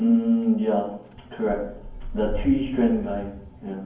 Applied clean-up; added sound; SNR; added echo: none; Engine starting / Motor vehicle (road); 12 dB; reverberation time 0.9 s.